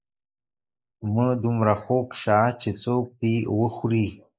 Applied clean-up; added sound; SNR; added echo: neural mask model Resemble Enhance denoiser.